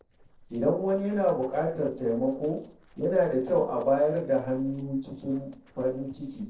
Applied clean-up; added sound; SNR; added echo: neural separator model SepFormer DNS4.